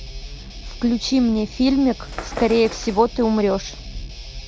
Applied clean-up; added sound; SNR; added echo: none; Bird + Guitar; 16 dB; none.